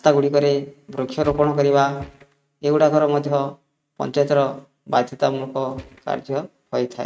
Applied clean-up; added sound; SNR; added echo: neural mask model RNNoise.